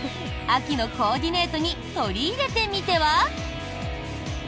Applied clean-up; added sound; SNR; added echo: none; none; none; none.